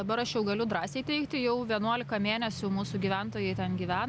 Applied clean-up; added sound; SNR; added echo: none; none; none; none.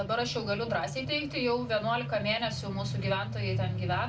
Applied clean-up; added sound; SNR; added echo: none; none; none; reverberation time 0.2 s.